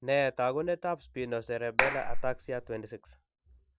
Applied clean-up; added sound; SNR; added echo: none; Clapping; -3 dB; none.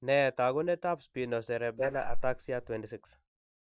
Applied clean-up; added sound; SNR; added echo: neural mask model Resemble Enhance denoiser.